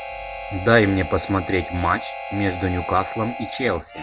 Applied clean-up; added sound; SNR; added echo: none; Harmonica; 10 dB; none.